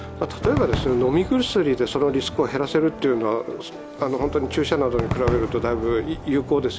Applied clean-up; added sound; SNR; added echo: none; Crowd / Cheering / Fireworks; 10 dB; none.